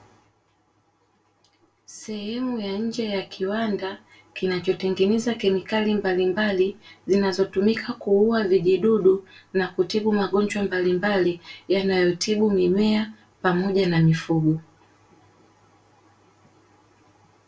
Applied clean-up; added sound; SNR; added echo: none; none; none; reverberation time 0.2 s.